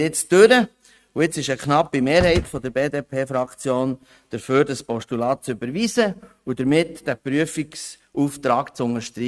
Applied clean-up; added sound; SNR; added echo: neural mask model RNNoise.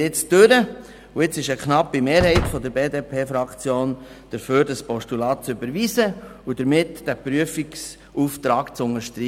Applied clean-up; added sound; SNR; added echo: none; Slam; 8 dB; none.